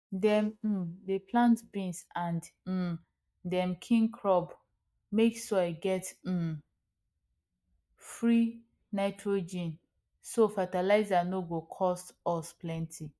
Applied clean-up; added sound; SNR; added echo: neural mask model DeepFilterNet 3.